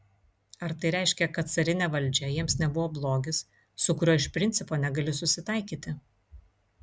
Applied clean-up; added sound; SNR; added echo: none; none; none; none.